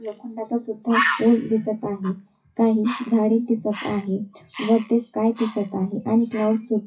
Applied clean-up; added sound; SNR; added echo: classical method WPE with log-MMSE.